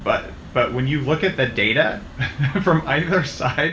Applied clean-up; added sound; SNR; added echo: none; Wind; 17 dB; reverberation time 0.3 s.